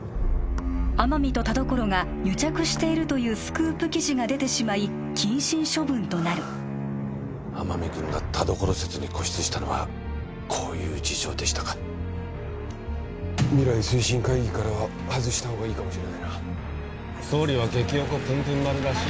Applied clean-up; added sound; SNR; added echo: none; none; none; none.